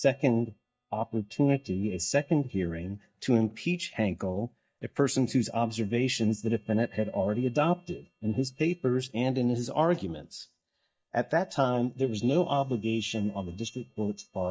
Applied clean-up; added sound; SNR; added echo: neural mask model DeepFilterNet 3.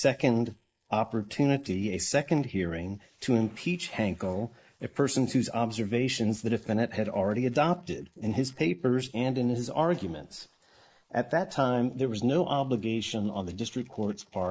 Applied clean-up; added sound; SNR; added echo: neural mask model Resemble Enhance denoiser.